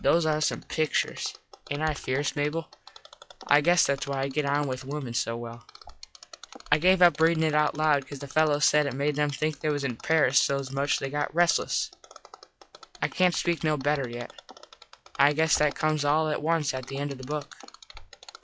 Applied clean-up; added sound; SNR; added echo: classical method log-MMSE.